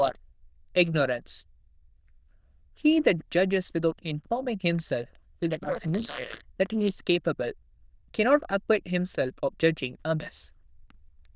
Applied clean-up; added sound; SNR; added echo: neural diffusion model UNIVERSE++.